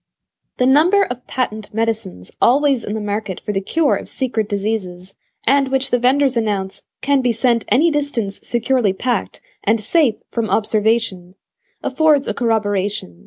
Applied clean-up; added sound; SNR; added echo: none; none; none; none.